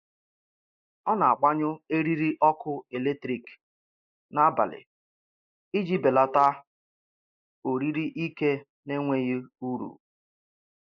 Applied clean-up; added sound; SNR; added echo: neural mask model Resemble Enhance denoiser.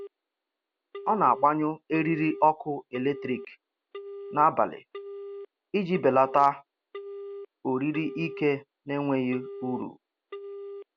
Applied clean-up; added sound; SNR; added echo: none; Telephone; 14 dB; none.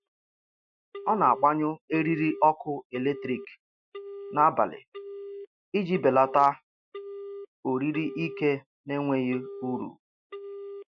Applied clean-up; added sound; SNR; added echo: classical method Wiener filter.